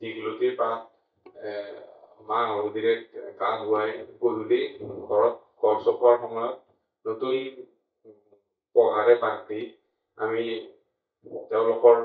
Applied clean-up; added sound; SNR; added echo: neural mask model DeepFilterNet 3.